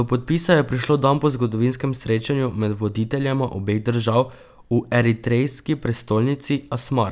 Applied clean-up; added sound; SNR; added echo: none; none; none; none.